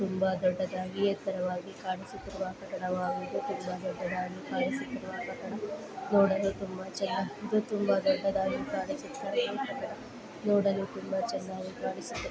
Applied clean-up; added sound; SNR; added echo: none; none; none; none.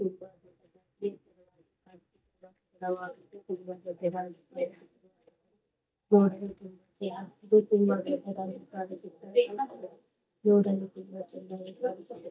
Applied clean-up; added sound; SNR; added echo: neural mask model DeepFilterNet 3.